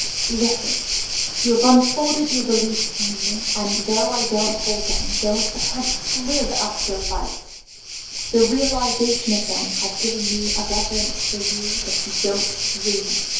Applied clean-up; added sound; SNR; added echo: none; Waves, surf; 0 dB; reverberation time 2.4 s.